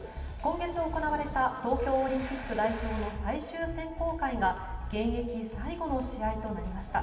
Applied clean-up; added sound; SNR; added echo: none; none; none; reverberation time 2.1 s.